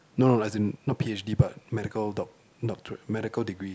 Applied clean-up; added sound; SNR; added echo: none; none; none; none.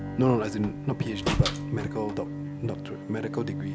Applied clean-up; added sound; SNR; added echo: none; Bowed string instrument + Slam; 4 dB; none.